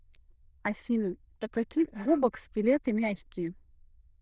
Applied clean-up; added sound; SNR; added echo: neural diffusion model UNIVERSE++.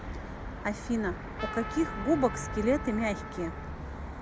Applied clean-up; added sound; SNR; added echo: none; Trumpet; 12 dB; none.